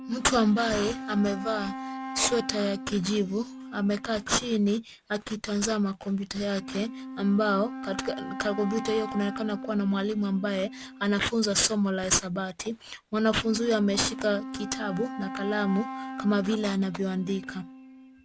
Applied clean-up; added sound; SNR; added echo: none; Wind instrument, woodwind instrument; 11 dB; none.